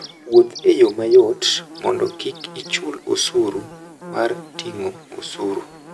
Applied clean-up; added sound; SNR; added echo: none; Buzz / Bird; 19 dB; none.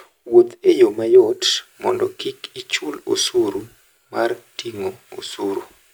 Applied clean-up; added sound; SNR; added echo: none; none; none; none.